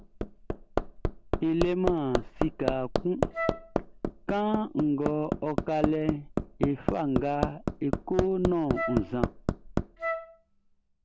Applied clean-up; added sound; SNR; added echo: none; Wind instrument, woodwind instrument + Hammer; 1 dB; none.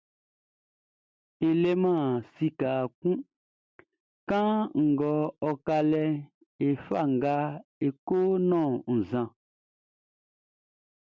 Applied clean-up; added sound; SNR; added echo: none; none; none; none.